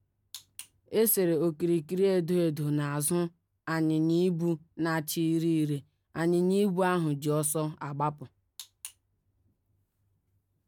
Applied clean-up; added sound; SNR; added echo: none; none; none; none.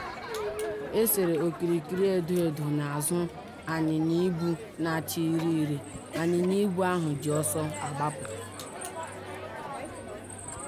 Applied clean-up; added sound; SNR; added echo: none; Crowd; 9 dB; none.